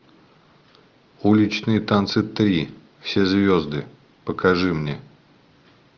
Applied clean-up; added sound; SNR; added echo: none; none; none; none.